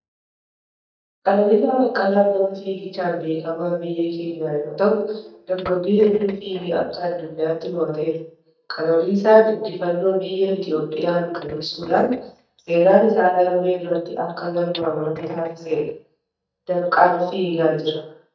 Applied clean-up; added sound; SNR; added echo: neural mask model DeepFilterNet 3.